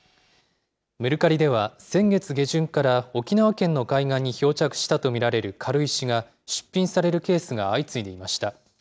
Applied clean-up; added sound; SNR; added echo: none; none; none; none.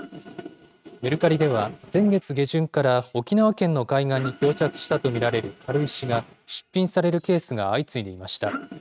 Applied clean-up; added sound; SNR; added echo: neural mask model RNNoise.